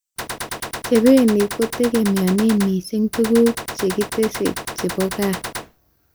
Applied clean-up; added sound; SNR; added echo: none; Gunshot, gunfire; 10 dB; none.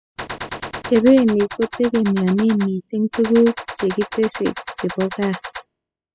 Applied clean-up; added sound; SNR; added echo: classical method spectral subtraction.